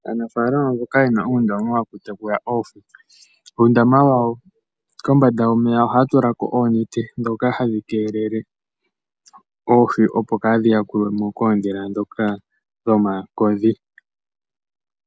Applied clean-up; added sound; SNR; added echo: none; none; none; none.